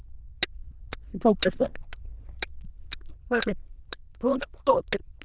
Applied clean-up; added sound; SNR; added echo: neural diffusion model UNIVERSE++.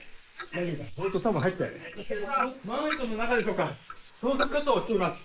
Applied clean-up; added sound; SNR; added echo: neural mask model Resemble Enhance denoiser.